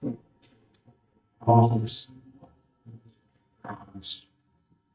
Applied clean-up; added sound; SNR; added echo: neural mask model DeepFilterNet 3.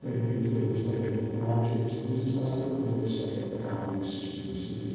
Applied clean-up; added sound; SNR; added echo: neural separator model SepFormer DNS4.